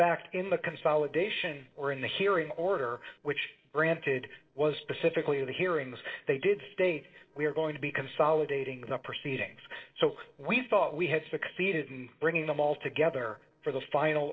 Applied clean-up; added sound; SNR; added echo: neural separator model SepFormer DNS4.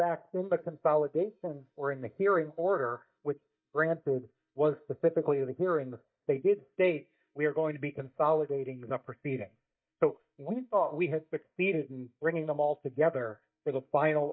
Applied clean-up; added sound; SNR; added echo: neural mask model DeepFilterNet 3.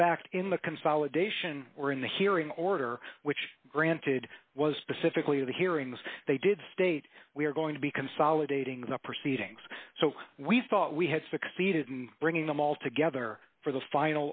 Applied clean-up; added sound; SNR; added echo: none; none; none; none.